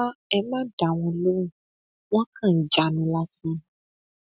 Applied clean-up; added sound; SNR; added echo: none; none; none; none.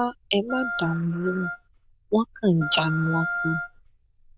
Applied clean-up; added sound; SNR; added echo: neural diffusion model UNIVERSE++.